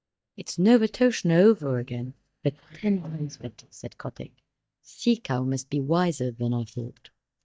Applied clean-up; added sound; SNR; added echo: neural mask model DeepFilterNet 3.